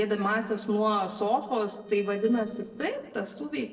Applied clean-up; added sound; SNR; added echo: neural separator model SepFormer DNS4.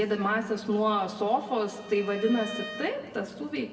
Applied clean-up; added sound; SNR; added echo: none; Bowed string instrument; 16 dB; reverberation time 1.6 s.